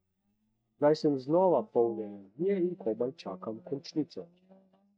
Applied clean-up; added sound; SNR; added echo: neural mask model DeepFilterNet 3.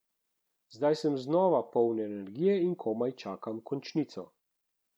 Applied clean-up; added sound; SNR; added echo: none; none; none; none.